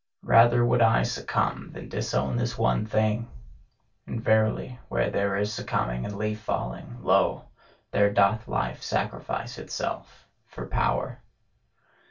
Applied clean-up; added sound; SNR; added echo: none; none; none; reverberation time 0.2 s.